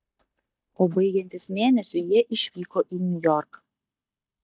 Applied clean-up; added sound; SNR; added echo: neural mask model DeepFilterNet 3.